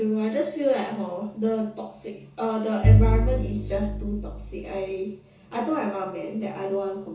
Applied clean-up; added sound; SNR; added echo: none; Bowed string instrument; -4 dB; reverberation time 0.7 s.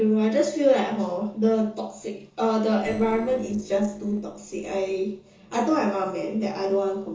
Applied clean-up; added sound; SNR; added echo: neural separator model SepFormer DNS4.